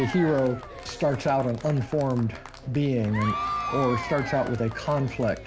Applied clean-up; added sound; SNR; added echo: none; Applause / Crowd / Cheering; 9 dB; none.